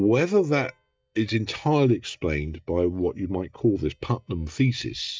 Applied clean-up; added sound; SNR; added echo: neural mask model DeepFilterNet 3.